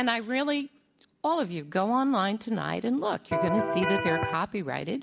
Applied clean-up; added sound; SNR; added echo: none; Electric guitar; -1 dB; none.